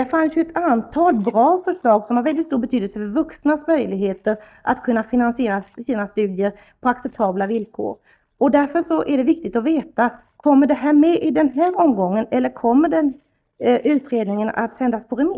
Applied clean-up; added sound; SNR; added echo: neural mask model DeepFilterNet 3.